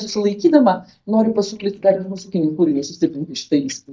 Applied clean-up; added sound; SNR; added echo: neural mask model DeepFilterNet 3.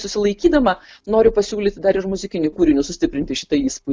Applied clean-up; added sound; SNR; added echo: none; none; none; none.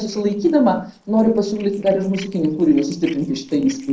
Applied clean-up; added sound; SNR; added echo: neural separator model SepFormer DNS4.